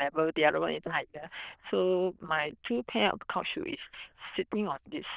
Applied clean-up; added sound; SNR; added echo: neural diffusion model UNIVERSE++.